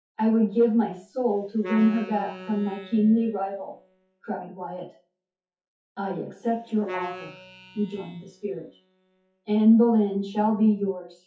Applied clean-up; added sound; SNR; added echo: classical method WPE with log-MMSE.